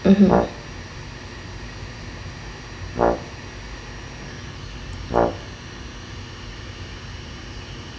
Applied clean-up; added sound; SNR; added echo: none; Brass instrument; -1 dB; none.